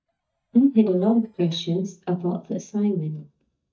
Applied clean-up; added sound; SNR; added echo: neural mask model DeepFilterNet 3.